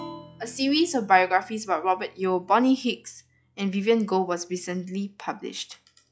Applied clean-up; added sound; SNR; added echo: classical method log-MMSE.